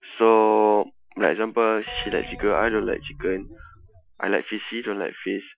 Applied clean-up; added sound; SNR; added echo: classical method Wiener filter.